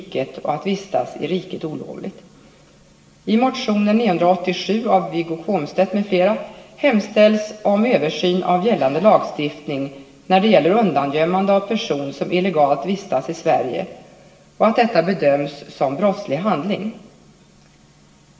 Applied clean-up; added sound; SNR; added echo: none; none; none; reverberation time 0.9 s.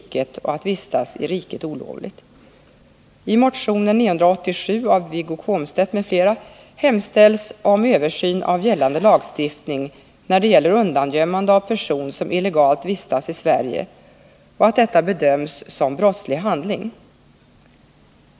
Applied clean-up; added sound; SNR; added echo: none; none; none; none.